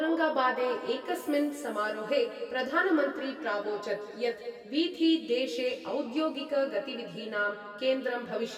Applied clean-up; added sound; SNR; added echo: none; none; none; reverberation time 2.1 s.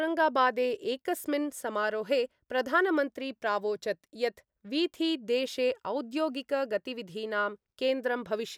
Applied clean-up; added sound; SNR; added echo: none; none; none; none.